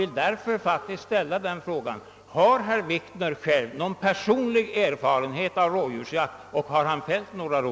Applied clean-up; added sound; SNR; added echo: none; none; none; none.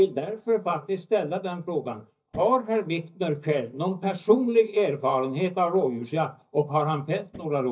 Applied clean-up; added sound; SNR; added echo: neural mask model DeepFilterNet 3.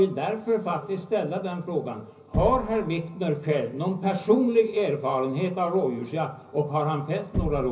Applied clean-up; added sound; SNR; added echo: none; Knock; 13 dB; reverberation time 0.5 s.